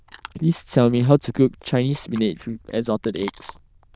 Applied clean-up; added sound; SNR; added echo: neural diffusion model UNIVERSE++.